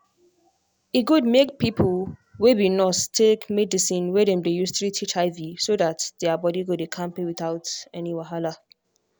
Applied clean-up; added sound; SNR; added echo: none; none; none; none.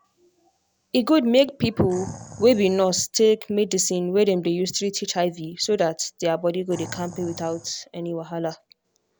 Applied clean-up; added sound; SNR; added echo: none; Animal; 18 dB; none.